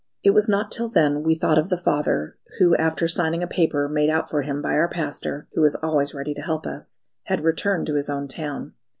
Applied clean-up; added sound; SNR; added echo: none; none; none; none.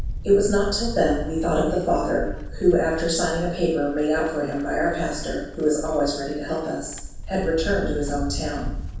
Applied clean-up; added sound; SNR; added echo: none; Livestock, farm animals, working animals; 8 dB; reverberation time 0.7 s.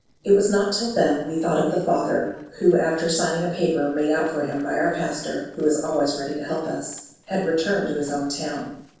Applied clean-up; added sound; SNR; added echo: neural separator model SepFormer DNS4.